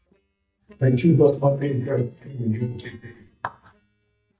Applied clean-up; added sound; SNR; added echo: neural mask model DeepFilterNet 3.